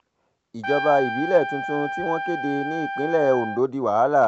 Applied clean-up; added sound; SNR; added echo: none; Trumpet; 6 dB; none.